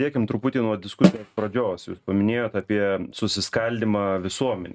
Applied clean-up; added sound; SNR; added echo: neural mask model RNNoise.